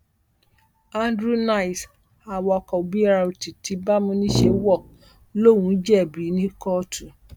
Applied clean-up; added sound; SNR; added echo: none; Brass instrument; 2 dB; none.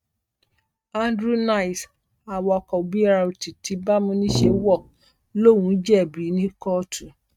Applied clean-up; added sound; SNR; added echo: neural mask model RNNoise.